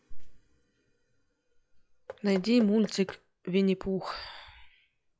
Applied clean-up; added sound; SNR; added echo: classical method log-MMSE.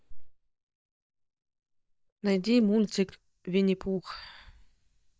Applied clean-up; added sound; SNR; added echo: neural mask model DeepFilterNet 3.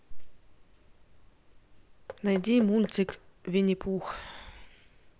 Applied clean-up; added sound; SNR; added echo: none; Knock / Wood; 15 dB; none.